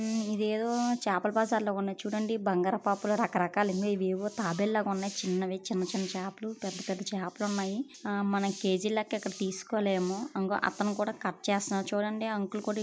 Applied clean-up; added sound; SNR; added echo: none; none; none; none.